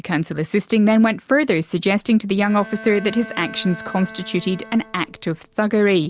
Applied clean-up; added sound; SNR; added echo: none; Bowed string instrument; 18 dB; none.